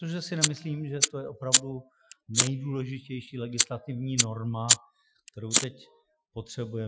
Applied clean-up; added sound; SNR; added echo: classical method Wiener filter.